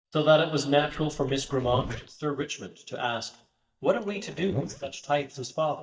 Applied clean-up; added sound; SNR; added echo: neural mask model DeepFilterNet 3.